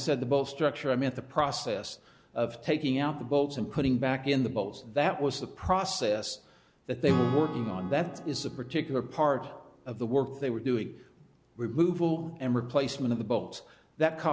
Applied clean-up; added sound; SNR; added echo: none; Acoustic guitar / Strum; 15 dB; none.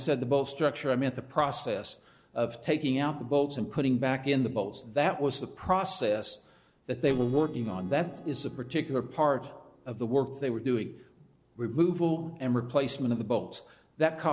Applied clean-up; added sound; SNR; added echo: neural separator model SepFormer DNS4.